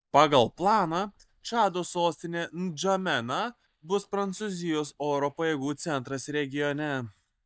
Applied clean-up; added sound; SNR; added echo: neural mask model DeepFilterNet 3.